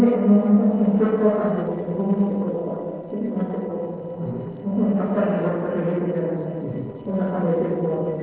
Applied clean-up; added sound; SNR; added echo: neural separator model SepFormer DNS4.